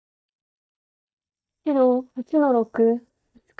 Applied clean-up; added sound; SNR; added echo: neural mask model DeepFilterNet 3.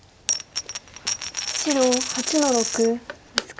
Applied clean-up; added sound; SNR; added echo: none; Coin (dropping); 3 dB; none.